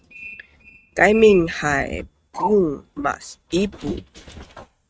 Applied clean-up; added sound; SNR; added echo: neural mask model RNNoise.